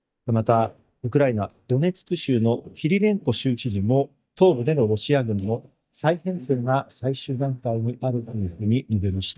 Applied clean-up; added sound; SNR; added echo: neural mask model DeepFilterNet 3.